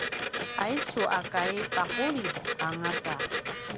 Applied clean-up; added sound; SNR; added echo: none; Printer; -1 dB; none.